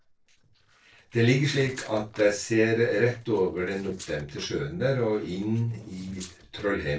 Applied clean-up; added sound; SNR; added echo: neural separator model SepFormer DNS4.